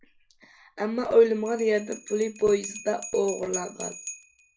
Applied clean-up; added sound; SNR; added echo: none; Bell; 15 dB; reverberation time 0.2 s.